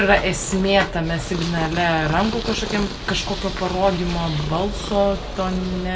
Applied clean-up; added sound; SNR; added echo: none; Purr; 11 dB; reverberation time 0.2 s.